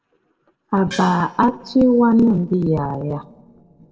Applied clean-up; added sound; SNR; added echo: neural separator model SepFormer DNS4.